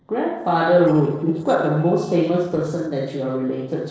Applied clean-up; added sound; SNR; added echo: neural separator model SepFormer DNS4.